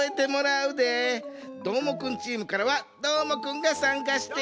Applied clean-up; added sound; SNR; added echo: none; none; none; none.